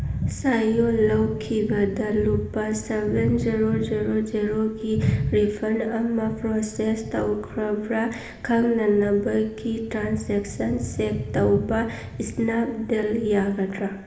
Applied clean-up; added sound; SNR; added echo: none; none; none; reverberation time 1.0 s.